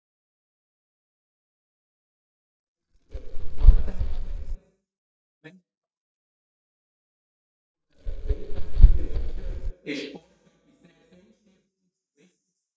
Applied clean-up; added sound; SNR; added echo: neural mask model DeepFilterNet 3.